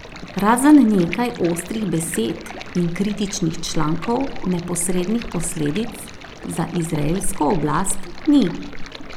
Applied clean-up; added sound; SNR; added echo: none; Stream; 8 dB; none.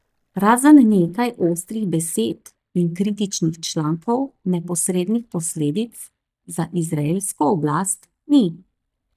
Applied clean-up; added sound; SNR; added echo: neural mask model DeepFilterNet 3.